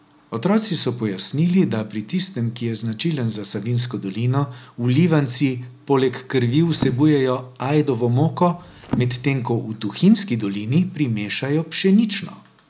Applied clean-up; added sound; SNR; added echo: none; Percussion; 11 dB; none.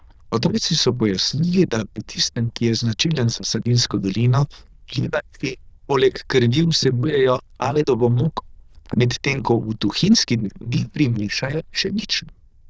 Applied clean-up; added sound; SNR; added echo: neural diffusion model UNIVERSE++.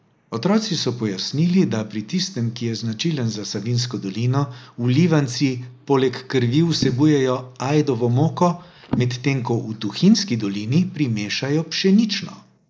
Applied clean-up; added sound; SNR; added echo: neural mask model Resemble Enhance denoiser.